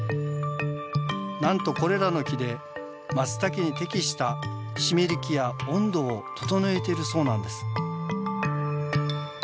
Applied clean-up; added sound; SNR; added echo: none; none; none; none.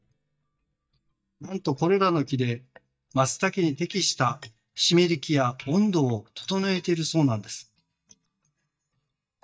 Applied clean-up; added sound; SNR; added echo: neural mask model DeepFilterNet 3.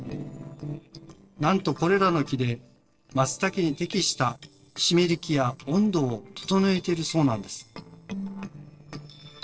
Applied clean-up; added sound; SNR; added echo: neural separator model SepFormer DNS4.